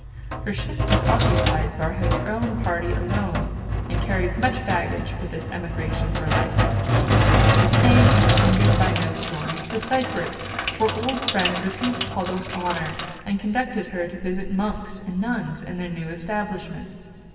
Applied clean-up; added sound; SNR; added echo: none; Sink (filling or washing); -4 dB; reverberation time 2.9 s.